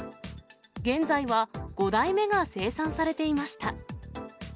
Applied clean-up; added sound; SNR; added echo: none; none; none; none.